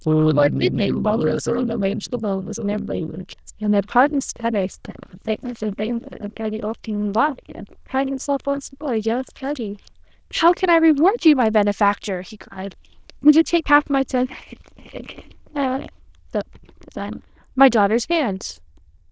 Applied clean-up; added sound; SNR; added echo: neural diffusion model UNIVERSE++.